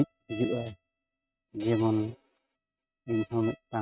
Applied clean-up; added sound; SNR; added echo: neural mask model RNNoise.